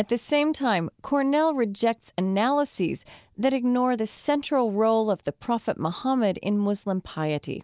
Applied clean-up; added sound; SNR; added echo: none; none; none; none.